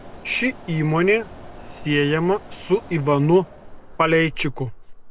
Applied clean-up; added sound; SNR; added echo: none; Mechanisms; 15 dB; none.